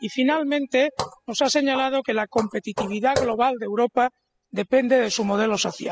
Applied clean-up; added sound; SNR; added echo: classical method spectral subtraction.